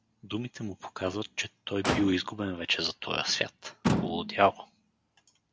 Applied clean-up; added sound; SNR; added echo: none; Motor vehicle (road); 5 dB; none.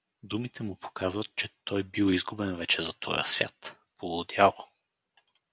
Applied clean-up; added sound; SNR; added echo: none; none; none; none.